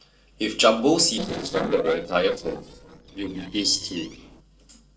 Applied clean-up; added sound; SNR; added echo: neural separator model SepFormer DNS4.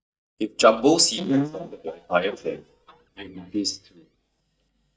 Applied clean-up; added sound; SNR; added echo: neural mask model DeepFilterNet 3.